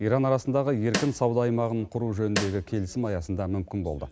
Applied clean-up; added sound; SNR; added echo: none; Snare drum; 5 dB; none.